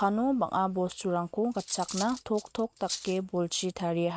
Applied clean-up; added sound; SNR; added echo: neural mask model RNNoise.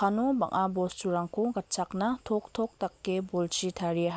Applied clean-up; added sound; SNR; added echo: none; none; none; none.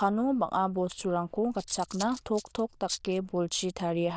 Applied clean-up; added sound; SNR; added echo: neural diffusion model UNIVERSE++.